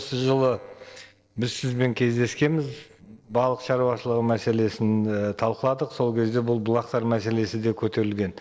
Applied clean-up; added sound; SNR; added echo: neural separator model SepFormer DNS4.